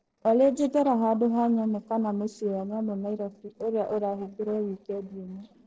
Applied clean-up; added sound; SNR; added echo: neural separator model SepFormer DNS4.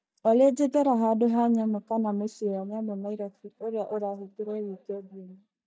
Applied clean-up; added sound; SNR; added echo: neural mask model DeepFilterNet 3.